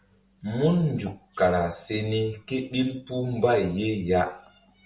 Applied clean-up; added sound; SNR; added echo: none; none; none; none.